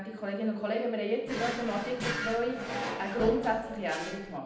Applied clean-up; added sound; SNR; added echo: none; Drawer open or close; 5 dB; reverberation time 0.8 s.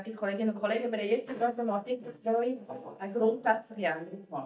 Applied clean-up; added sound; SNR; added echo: neural mask model DeepFilterNet 3.